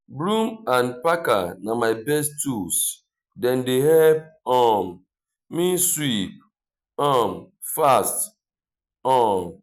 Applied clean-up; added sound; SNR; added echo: none; none; none; none.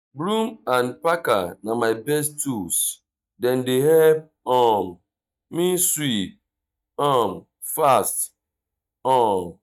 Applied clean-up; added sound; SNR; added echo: neural mask model DeepFilterNet 3.